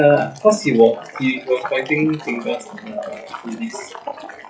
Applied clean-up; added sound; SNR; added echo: classical method WPE with log-MMSE.